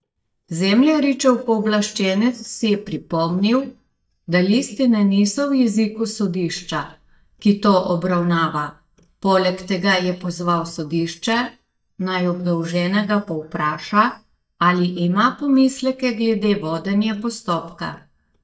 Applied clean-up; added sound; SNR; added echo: neural mask model DeepFilterNet 3.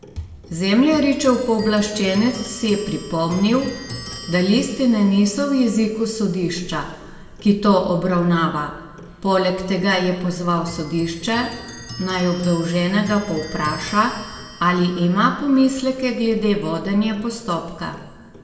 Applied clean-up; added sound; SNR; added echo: none; Clock; 18 dB; reverberation time 1.4 s.